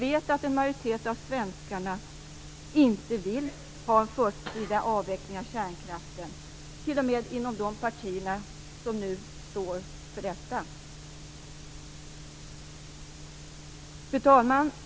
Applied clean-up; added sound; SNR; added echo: none; none; none; none.